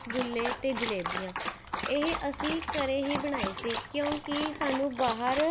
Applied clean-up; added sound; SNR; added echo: none; Dog; 5 dB; none.